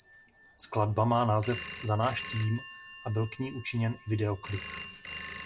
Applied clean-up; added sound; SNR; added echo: none; Telephone; 5 dB; none.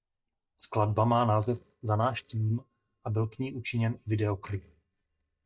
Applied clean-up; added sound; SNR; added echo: neural mask model DeepFilterNet 3.